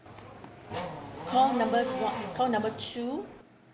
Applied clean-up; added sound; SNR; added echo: none; Race car, auto racing / Accelerating, revving, vroom; 6 dB; none.